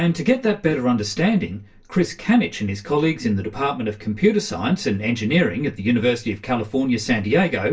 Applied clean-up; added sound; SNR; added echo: none; none; none; reverberation time 0.2 s.